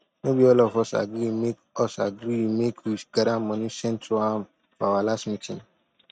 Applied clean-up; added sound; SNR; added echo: neural mask model RNNoise.